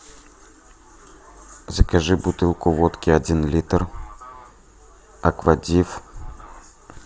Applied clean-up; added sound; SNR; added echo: none; none; none; none.